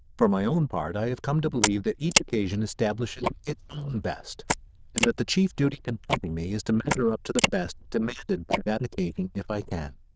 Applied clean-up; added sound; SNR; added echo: neural diffusion model UNIVERSE++.